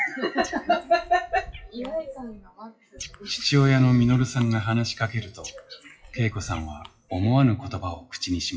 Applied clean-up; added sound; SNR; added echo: classical method WPE with log-MMSE.